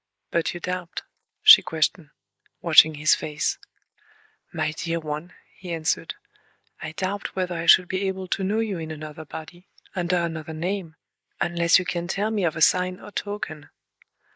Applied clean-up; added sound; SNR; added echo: neural mask model Resemble Enhance denoiser.